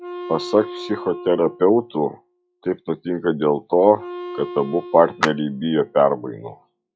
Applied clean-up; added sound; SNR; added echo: classical method log-MMSE.